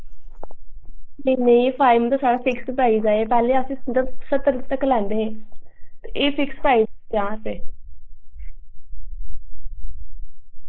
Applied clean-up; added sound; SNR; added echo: neural mask model Resemble Enhance denoiser.